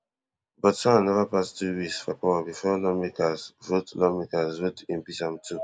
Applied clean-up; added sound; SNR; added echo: none; none; none; none.